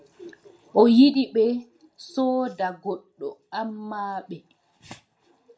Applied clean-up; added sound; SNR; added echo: none; none; none; reverberation time 0.3 s.